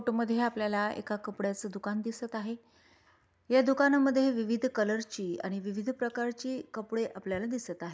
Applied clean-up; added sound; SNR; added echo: none; none; none; none.